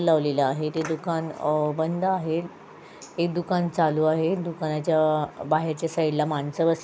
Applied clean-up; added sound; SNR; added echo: none; none; none; none.